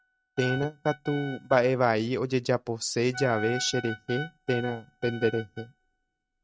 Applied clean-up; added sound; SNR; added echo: neural mask model RNNoise.